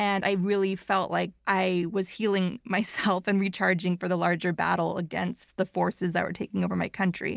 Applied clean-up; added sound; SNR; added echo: none; none; none; none.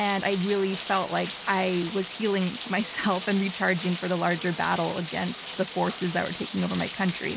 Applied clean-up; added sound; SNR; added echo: none; Rain; 12 dB; none.